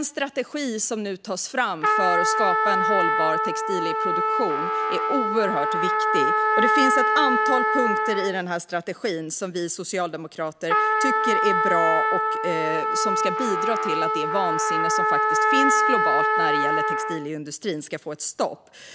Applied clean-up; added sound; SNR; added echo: none; Trumpet; -4 dB; none.